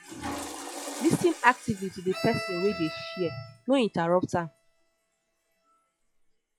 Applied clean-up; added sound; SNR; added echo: classical method log-MMSE.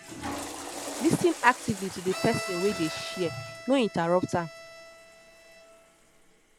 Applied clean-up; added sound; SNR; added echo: none; Toilet flush / Water + Bowed string instrument; 10 dB; none.